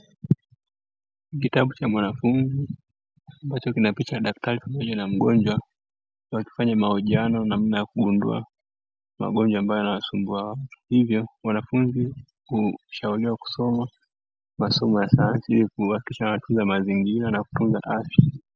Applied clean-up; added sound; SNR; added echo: none; none; none; none.